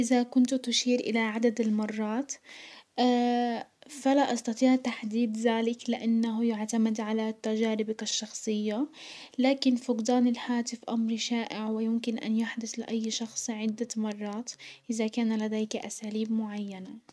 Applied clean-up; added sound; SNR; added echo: none; none; none; none.